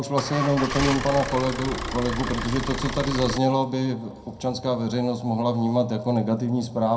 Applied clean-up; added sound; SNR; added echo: none; Idling / Engine starting / Motor vehicle (road); 5 dB; reverberation time 0.2 s.